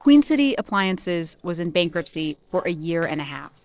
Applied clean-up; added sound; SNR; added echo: neural separator model SepFormer DNS4.